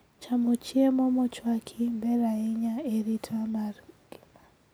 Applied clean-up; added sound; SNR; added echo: none; none; none; none.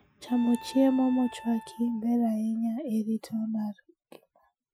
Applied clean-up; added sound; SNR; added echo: classical method Wiener filter.